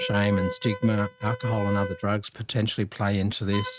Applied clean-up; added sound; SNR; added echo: neural mask model RNNoise.